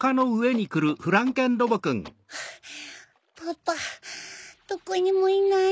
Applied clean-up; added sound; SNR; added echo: none; none; none; none.